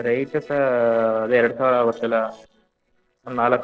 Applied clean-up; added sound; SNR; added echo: neural separator model SepFormer DNS4.